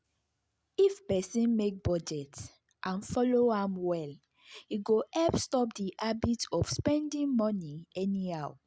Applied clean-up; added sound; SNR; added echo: none; none; none; none.